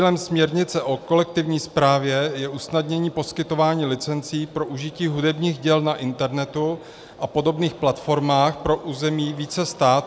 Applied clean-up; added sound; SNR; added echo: none; none; none; none.